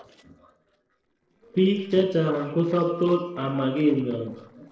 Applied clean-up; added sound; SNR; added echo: neural separator model SepFormer DNS4.